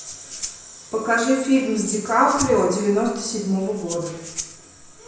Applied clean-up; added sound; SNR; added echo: none; Rattle (instrument); 15 dB; reverberation time 0.9 s.